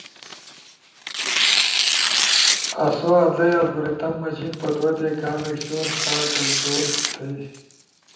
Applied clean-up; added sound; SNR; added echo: none; Tearing; 0 dB; reverberation time 0.8 s.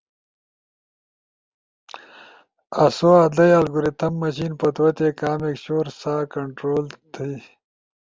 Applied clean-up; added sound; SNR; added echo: none; none; none; none.